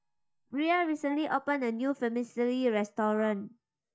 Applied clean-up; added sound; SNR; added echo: neural mask model DeepFilterNet 3.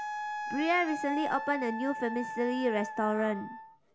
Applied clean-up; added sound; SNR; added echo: none; Wind instrument, woodwind instrument; 6 dB; none.